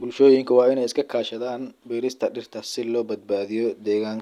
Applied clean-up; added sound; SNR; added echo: none; none; none; none.